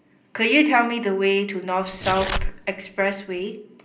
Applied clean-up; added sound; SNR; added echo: none; Tearing; 6 dB; reverberation time 0.5 s.